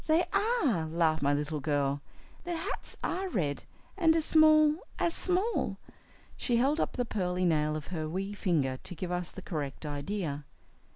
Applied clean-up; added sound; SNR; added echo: none; none; none; none.